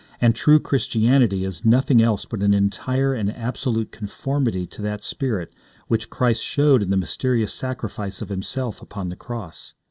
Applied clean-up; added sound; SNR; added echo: none; none; none; none.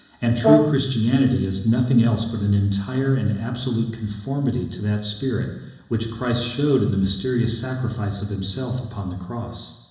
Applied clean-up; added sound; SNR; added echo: none; Brass instrument; 4 dB; reverberation time 1.0 s.